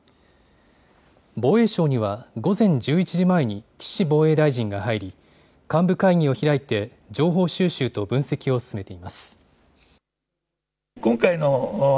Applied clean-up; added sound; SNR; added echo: none; none; none; none.